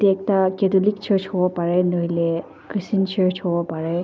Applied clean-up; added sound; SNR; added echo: none; none; none; none.